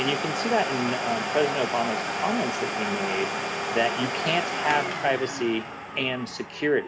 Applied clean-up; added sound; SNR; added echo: none; Domestic sounds, home sounds; 2 dB; none.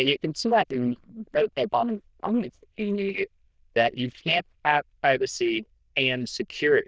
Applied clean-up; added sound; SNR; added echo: neural diffusion model UNIVERSE++.